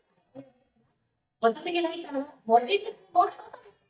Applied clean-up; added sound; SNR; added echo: neural mask model DeepFilterNet 3.